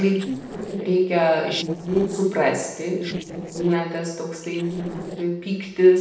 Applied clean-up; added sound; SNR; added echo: neural separator model SepFormer DNS4.